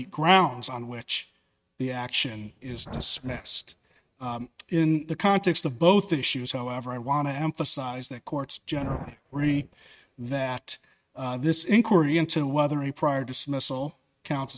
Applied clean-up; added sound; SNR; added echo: neural mask model RNNoise.